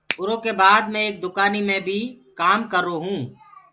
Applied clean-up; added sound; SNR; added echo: none; Finger snapping; 9 dB; none.